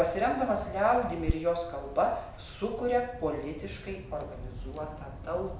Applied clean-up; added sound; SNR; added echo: none; Bird vocalization, bird call, bird song; 9 dB; none.